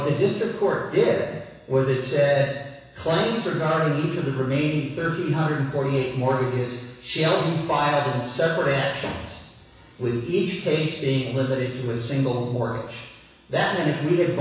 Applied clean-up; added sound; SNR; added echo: none; none; none; reverberation time 1.1 s.